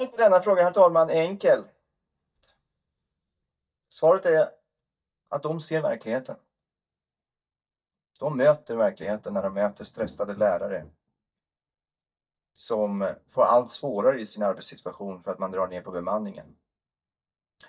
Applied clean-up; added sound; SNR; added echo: neural mask model DeepFilterNet 3.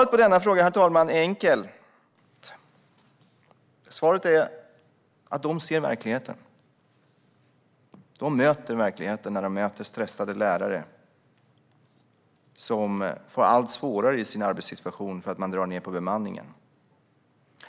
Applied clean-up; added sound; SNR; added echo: none; none; none; none.